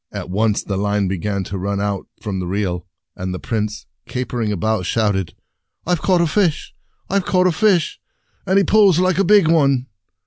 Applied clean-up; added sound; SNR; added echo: none; none; none; none.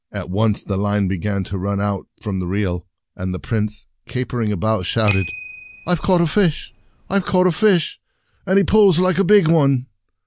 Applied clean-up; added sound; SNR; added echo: none; Bicycle bell; 11 dB; none.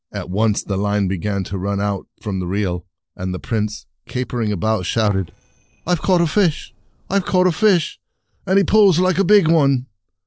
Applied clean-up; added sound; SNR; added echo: neural separator model SepFormer DNS4.